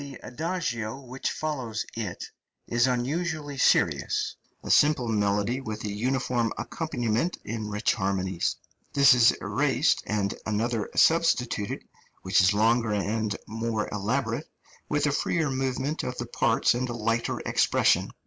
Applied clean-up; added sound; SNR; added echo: none; none; none; none.